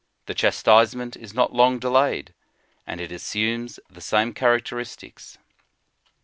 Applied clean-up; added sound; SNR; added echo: none; none; none; none.